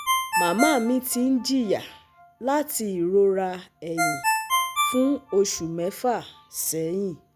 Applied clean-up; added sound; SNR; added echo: none; Ringtone; 5 dB; none.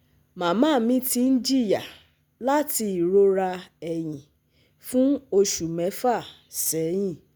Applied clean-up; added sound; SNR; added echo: none; none; none; none.